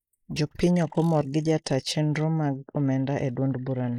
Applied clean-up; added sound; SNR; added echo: neural mask model Resemble Enhance denoiser.